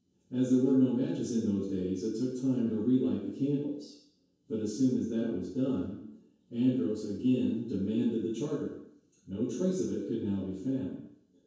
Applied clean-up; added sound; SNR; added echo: none; none; none; reverberation time 0.6 s.